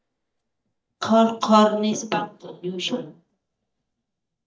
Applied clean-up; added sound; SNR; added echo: neural mask model DeepFilterNet 3.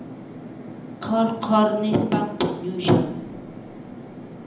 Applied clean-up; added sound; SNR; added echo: none; Fixed-wing aircraft, airplane; 13 dB; reverberation time 0.8 s.